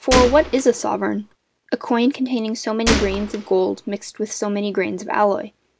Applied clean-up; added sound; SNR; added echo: none; Gunshot, gunfire; 4 dB; none.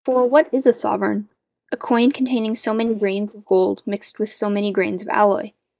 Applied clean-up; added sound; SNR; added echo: neural mask model DeepFilterNet 3.